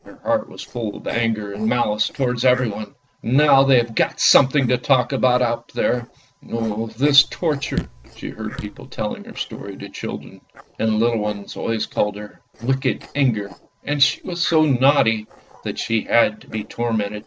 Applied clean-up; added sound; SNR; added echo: neural separator model SepFormer DNS4.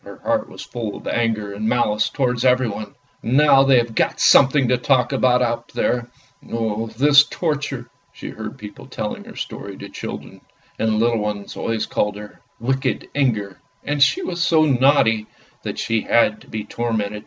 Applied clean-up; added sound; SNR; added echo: none; none; none; none.